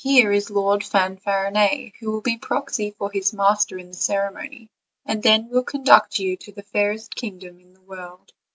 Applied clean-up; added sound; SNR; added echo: none; none; none; none.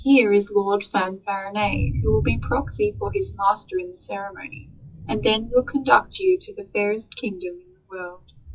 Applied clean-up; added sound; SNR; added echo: classical method WPE with log-MMSE.